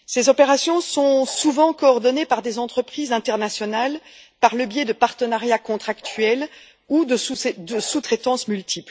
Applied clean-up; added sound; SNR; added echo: none; Bark; 18 dB; none.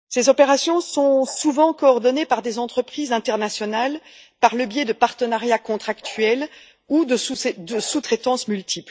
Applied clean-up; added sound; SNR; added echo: neural mask model DeepFilterNet 3.